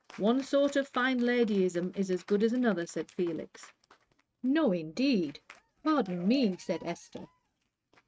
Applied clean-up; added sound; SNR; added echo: neural mask model RNNoise.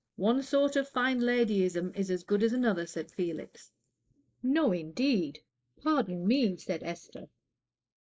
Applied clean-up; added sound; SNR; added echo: neural mask model Resemble Enhance denoiser.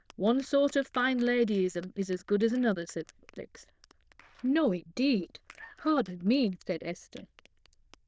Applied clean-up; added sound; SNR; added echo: neural diffusion model UNIVERSE++.